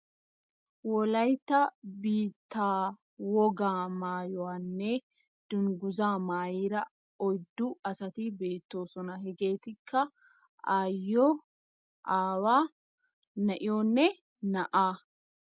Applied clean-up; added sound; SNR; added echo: none; none; none; none.